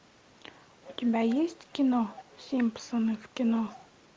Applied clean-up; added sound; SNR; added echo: none; none; none; none.